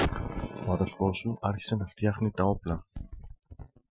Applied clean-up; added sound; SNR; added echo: classical method Wiener filter.